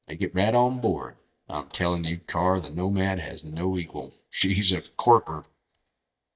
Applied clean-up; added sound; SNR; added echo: neural mask model DeepFilterNet 3.